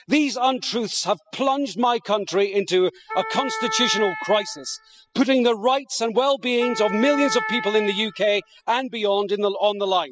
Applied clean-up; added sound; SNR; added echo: classical method spectral subtraction.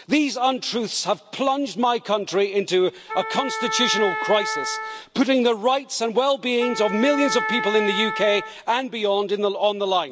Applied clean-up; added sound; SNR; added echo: none; Wind instrument, woodwind instrument; 6 dB; none.